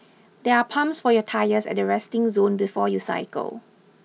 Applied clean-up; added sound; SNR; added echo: none; none; none; none.